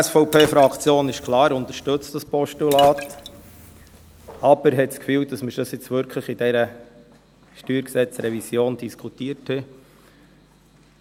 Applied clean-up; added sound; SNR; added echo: none; Liquid; 13 dB; none.